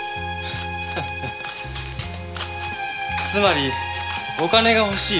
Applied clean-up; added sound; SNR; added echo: none; none; none; none.